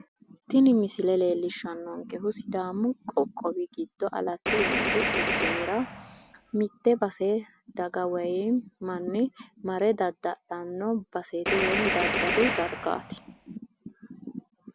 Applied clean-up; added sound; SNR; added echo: none; Gunshot, gunfire; 0 dB; none.